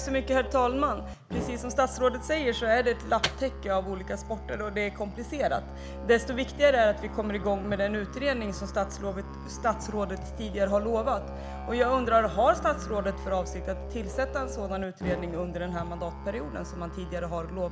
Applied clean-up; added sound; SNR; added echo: none; Microwave oven + Musical instrument; 8 dB; none.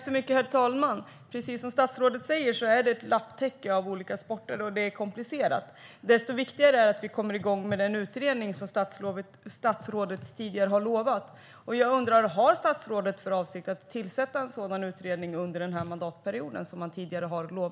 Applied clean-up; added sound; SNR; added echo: none; none; none; none.